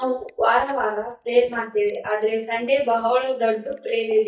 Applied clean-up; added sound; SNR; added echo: neural mask model DeepFilterNet 3.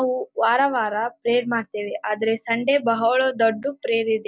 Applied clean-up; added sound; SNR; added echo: none; none; none; none.